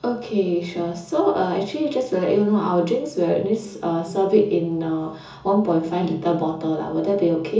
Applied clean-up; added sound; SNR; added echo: none; none; none; reverberation time 0.7 s.